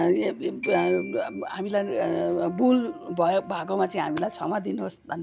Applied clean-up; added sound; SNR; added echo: none; Glockenspiel + Brass instrument; 17 dB; none.